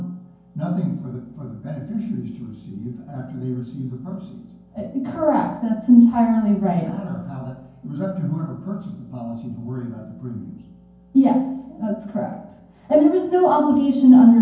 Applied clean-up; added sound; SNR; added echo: none; none; none; reverberation time 0.9 s.